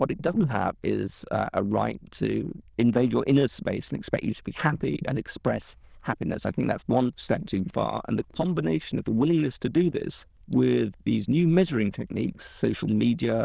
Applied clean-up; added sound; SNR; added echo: neural diffusion model UNIVERSE++.